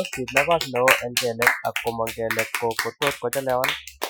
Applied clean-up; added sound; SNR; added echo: classical method Wiener filter.